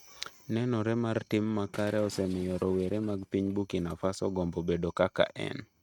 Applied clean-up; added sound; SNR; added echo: neural mask model RNNoise.